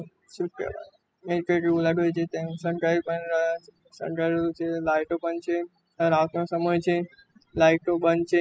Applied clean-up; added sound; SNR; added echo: classical method spectral subtraction.